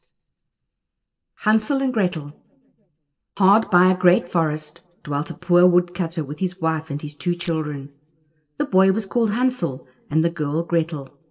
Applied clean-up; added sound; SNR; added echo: neural separator model SepFormer DNS4.